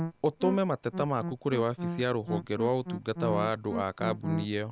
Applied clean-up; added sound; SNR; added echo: none; Musical instrument; 6 dB; none.